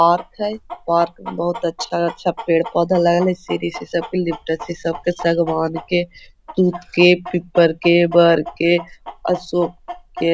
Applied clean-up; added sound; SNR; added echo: none; Chicken, rooster; 16 dB; none.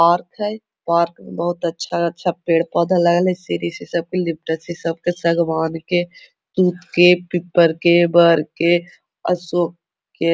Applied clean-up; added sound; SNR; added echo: none; none; none; none.